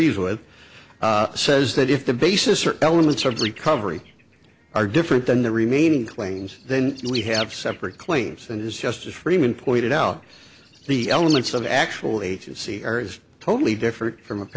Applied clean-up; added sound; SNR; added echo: none; Bird; 18 dB; none.